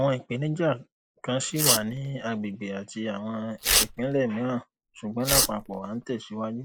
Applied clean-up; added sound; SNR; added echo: neural mask model Resemble Enhance denoiser.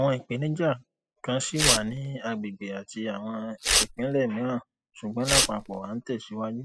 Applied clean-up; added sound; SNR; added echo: classical method spectral subtraction.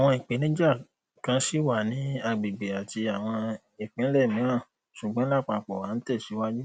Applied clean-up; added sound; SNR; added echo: none; none; none; none.